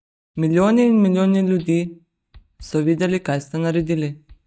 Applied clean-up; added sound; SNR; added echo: neural mask model DeepFilterNet 3.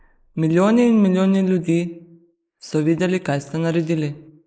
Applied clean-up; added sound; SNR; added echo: neural mask model Resemble Enhance denoiser.